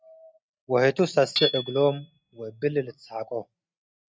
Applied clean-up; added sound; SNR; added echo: neural mask model RNNoise.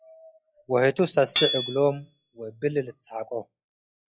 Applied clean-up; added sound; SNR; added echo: classical method log-MMSE.